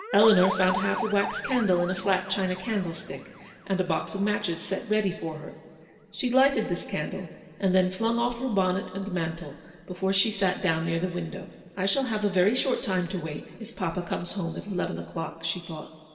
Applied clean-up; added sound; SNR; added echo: none; Motor vehicle (road) / Siren; 14 dB; reverberation time 2.8 s.